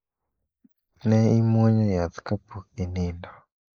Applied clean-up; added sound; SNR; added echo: neural mask model Resemble Enhance denoiser.